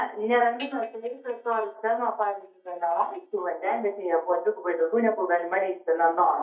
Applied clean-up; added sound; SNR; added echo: neural mask model DeepFilterNet 3.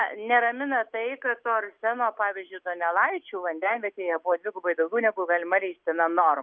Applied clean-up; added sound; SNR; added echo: none; none; none; none.